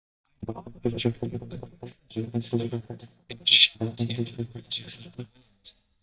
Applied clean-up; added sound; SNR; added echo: neural mask model DeepFilterNet 3.